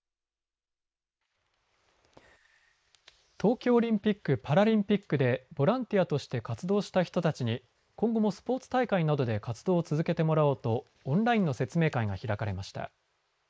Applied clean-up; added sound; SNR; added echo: neural mask model Resemble Enhance denoiser.